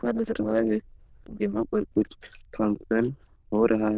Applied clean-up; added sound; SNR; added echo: neural diffusion model UNIVERSE++.